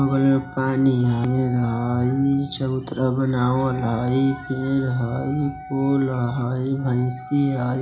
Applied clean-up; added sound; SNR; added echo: none; Wind instrument, woodwind instrument; 18 dB; reverberation time 0.4 s.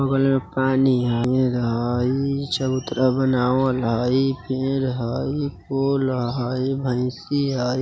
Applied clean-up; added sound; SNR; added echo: none; none; none; none.